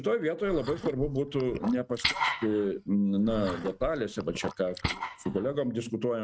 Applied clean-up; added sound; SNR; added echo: neural mask model RNNoise.